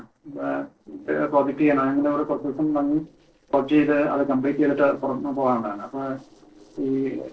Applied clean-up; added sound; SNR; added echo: neural separator model SepFormer DNS4.